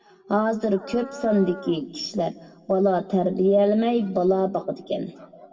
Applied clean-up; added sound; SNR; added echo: none; Dog; 16 dB; reverberation time 0.8 s.